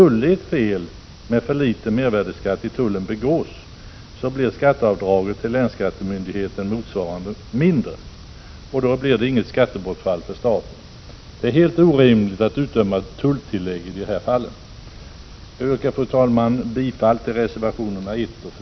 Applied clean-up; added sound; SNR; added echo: none; none; none; none.